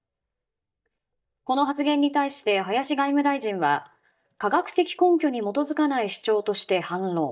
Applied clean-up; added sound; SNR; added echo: neural mask model DeepFilterNet 3.